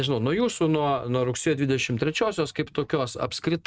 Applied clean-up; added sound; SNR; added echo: neural mask model RNNoise.